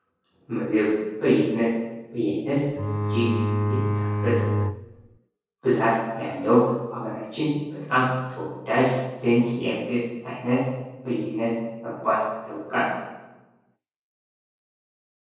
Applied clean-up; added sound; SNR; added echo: none; Bowed string instrument; -1 dB; reverberation time 1.3 s.